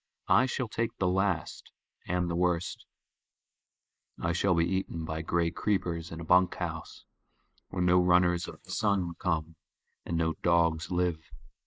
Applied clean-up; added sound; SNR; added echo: neural mask model Resemble Enhance denoiser.